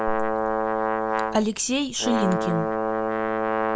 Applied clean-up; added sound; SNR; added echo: none; Brass instrument; -3 dB; none.